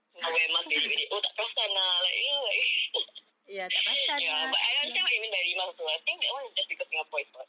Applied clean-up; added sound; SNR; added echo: none; none; none; none.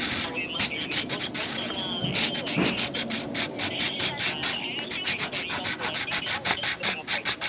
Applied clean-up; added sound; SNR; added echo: none; Writing; -5 dB; none.